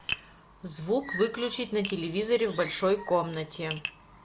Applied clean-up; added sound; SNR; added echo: none; Tap; 14 dB; none.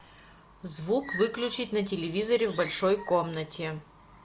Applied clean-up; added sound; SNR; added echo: none; none; none; none.